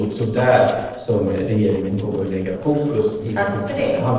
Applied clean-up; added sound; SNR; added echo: neural separator model SepFormer DNS4.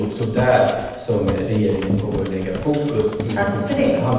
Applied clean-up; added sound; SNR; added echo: none; Run; 9 dB; reverberation time 1.1 s.